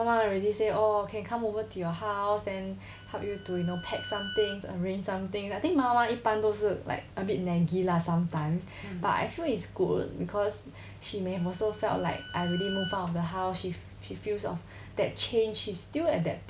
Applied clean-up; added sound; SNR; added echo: none; Bowed string instrument; 13 dB; none.